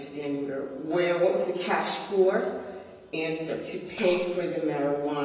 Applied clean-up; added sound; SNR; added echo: none; Breathing; 10 dB; reverberation time 1.0 s.